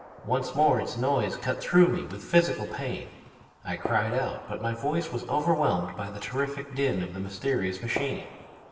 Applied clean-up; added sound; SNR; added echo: none; Gunshot, gunfire; 17 dB; reverberation time 1.2 s.